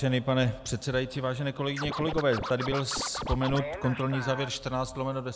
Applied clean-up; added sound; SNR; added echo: none; Scratching (performance technique); 8 dB; none.